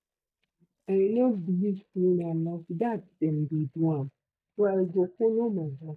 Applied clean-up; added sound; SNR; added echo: neural mask model DeepFilterNet 3.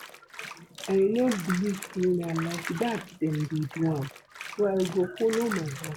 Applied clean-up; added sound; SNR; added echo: none; Bathtub (filling or washing); 13 dB; none.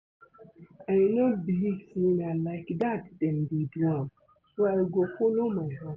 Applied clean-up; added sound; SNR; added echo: none; none; none; none.